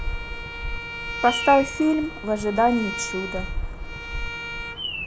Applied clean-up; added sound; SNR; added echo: none; Bird vocalization, bird call, bird song + Bowed string instrument; 5 dB; none.